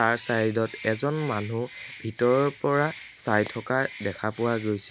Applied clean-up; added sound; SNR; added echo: none; Bird; 16 dB; none.